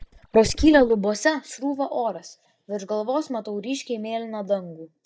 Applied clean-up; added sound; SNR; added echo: neural mask model DeepFilterNet 3.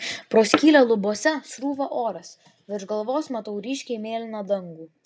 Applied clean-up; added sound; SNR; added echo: none; none; none; none.